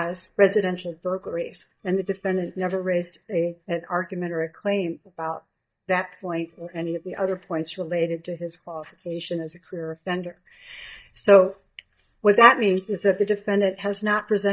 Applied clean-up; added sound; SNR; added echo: neural mask model DeepFilterNet 3.